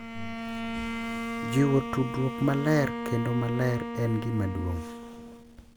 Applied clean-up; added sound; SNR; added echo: none; Bowed string instrument; 6 dB; none.